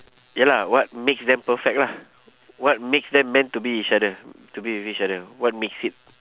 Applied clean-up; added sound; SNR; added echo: none; none; none; none.